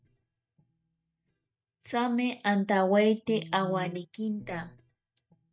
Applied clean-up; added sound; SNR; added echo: neural mask model DeepFilterNet 3.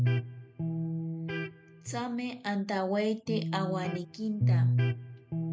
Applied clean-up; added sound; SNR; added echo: none; Electric guitar; -3 dB; none.